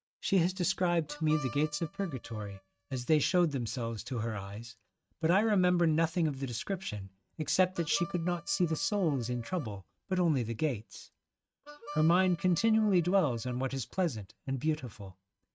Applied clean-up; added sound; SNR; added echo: neural mask model RNNoise.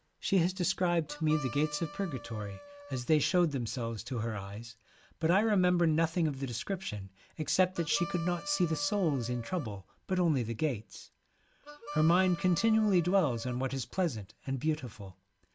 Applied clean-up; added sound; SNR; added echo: none; Harmonica; 16 dB; none.